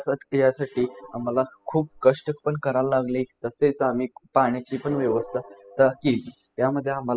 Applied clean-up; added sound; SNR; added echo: classical method spectral subtraction.